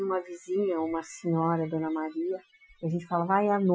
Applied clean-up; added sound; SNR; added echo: classical method Wiener filter.